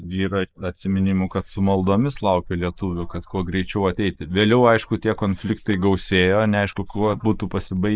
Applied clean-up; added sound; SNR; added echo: neural mask model Resemble Enhance denoiser.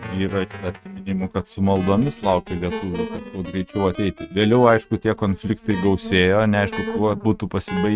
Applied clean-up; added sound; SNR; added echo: neural mask model RNNoise.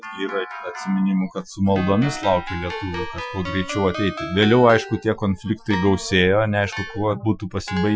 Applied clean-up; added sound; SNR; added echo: classical method Wiener filter.